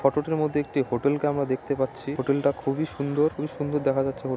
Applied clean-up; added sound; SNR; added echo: none; none; none; none.